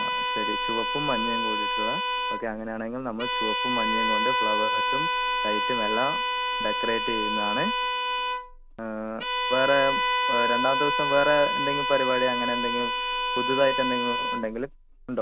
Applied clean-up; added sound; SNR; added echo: none; Bowed string instrument; -2 dB; none.